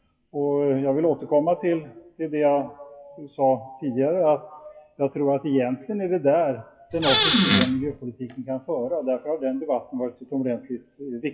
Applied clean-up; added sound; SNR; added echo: classical method WPE with log-MMSE.